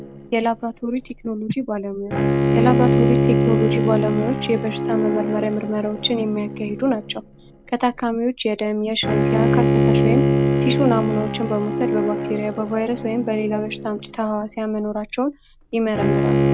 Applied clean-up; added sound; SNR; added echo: none; Bowed string instrument; -1 dB; none.